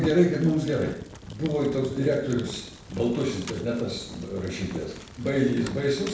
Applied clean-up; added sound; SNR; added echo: none; Fire; 15 dB; reverberation time 0.6 s.